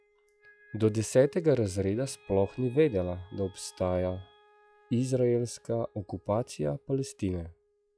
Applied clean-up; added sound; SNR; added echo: classical method log-MMSE.